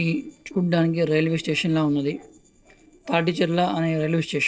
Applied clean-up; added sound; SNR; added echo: neural separator model SepFormer DNS4.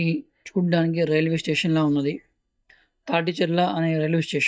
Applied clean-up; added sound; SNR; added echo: neural mask model DeepFilterNet 3.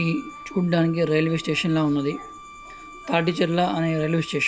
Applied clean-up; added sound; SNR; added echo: none; Wind instrument, woodwind instrument; 18 dB; none.